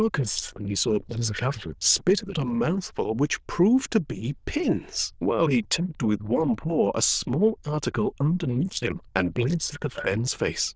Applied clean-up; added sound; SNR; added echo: neural diffusion model UNIVERSE++.